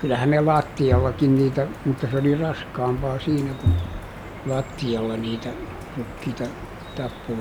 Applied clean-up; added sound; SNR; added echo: none; Drip; 15 dB; none.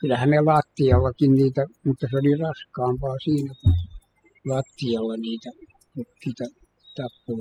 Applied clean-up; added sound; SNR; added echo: classical method spectral subtraction.